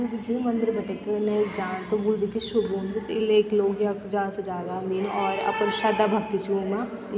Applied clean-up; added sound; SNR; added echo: none; none; none; none.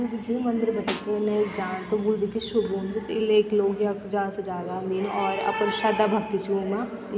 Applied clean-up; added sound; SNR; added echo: none; Snare drum; 13 dB; none.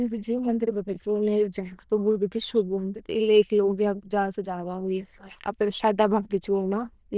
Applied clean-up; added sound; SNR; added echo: neural diffusion model UNIVERSE++.